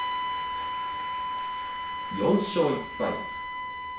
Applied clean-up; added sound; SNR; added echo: none; Bowed string instrument; 1 dB; reverberation time 0.5 s.